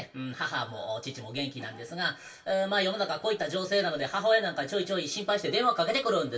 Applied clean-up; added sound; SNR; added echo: none; none; none; reverberation time 0.2 s.